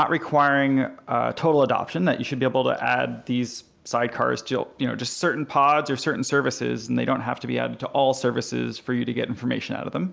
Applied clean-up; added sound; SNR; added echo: none; none; none; none.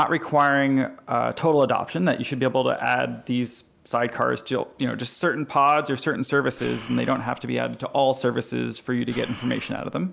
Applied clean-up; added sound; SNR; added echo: none; Breathing; 18 dB; none.